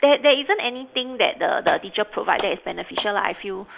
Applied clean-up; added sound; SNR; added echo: neural mask model Resemble Enhance denoiser.